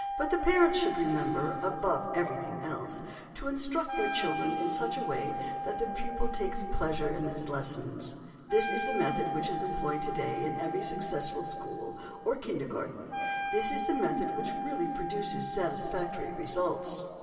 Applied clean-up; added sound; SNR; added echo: none; Wind instrument, woodwind instrument; 4 dB; reverberation time 2.8 s.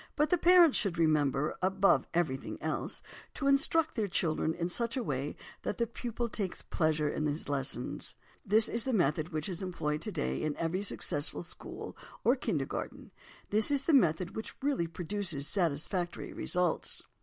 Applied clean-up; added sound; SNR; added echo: none; none; none; none.